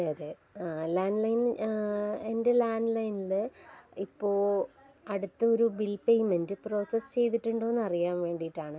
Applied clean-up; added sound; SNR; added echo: none; none; none; none.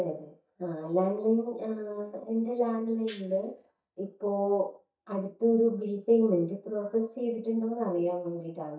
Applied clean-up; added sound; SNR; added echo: neural mask model DeepFilterNet 3.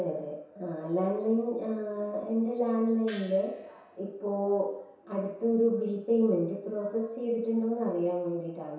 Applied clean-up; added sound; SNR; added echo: none; Gong; 18 dB; reverberation time 0.7 s.